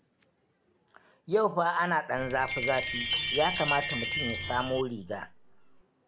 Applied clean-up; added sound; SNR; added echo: none; Chime; 3 dB; none.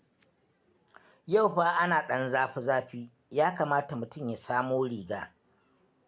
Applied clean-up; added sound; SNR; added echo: none; none; none; none.